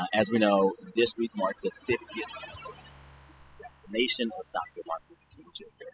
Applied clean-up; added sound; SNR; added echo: classical method spectral subtraction.